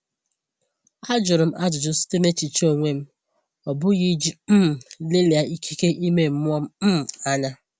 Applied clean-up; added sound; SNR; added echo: none; none; none; none.